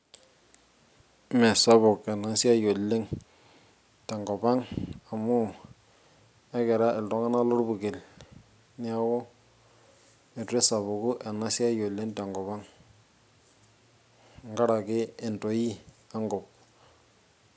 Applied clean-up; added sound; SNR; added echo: none; none; none; none.